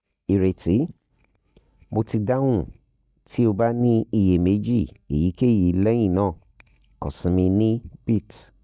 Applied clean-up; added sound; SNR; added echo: neural mask model DeepFilterNet 3.